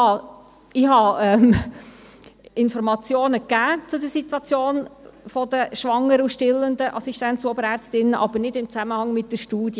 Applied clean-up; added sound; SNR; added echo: none; none; none; none.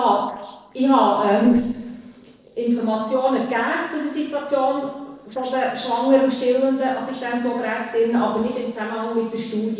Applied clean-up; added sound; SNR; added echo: neural separator model SepFormer DNS4.